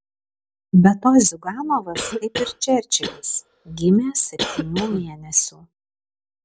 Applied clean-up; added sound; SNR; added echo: none; Cough; 10 dB; none.